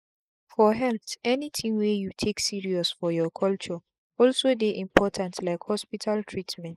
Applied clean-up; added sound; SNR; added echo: neural mask model Resemble Enhance denoiser.